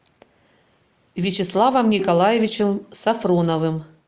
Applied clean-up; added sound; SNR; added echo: neural mask model Resemble Enhance denoiser.